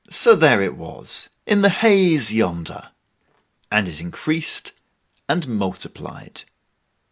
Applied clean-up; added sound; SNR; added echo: none; none; none; none.